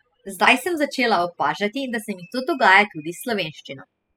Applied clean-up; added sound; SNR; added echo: classical method spectral subtraction.